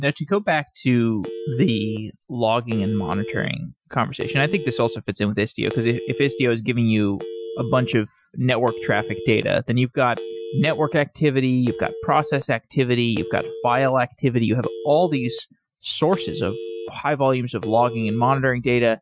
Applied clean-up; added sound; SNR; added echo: classical method Wiener filter.